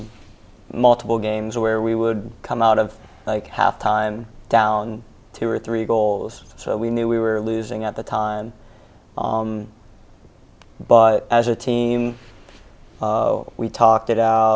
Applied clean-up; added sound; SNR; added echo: none; none; none; none.